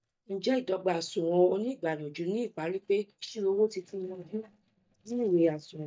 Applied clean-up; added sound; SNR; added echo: neural mask model DeepFilterNet 3.